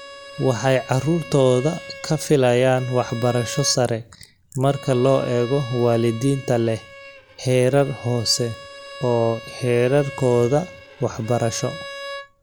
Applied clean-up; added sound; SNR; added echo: none; Bowed string instrument; 17 dB; none.